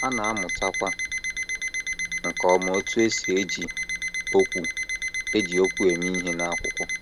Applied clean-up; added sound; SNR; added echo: none; Alarm; 3 dB; none.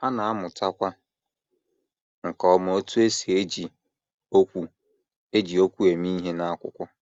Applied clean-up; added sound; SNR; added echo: none; none; none; none.